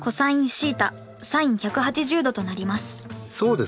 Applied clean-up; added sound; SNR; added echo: none; none; none; none.